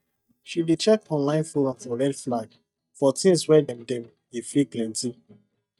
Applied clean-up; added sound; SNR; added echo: neural mask model DeepFilterNet 3.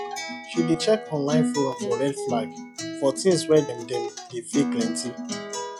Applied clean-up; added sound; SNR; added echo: classical method log-MMSE.